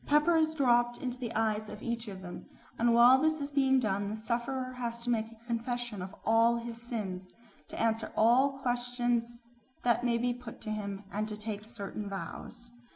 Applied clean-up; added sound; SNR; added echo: none; none; none; none.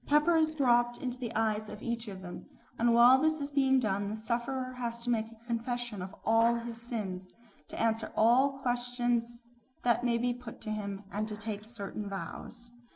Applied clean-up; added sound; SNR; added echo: neural separator model SepFormer DNS4.